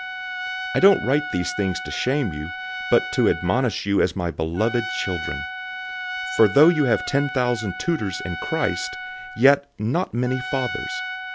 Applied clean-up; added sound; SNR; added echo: none; Trumpet; 9 dB; none.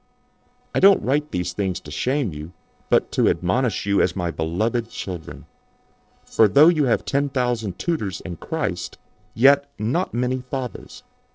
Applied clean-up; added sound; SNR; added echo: neural separator model SepFormer DNS4.